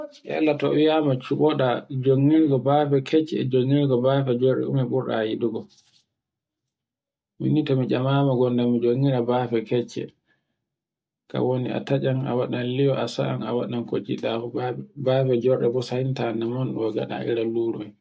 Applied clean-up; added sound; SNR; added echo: none; none; none; none.